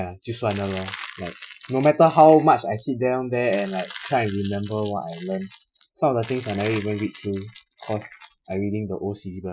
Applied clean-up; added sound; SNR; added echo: classical method Wiener filter.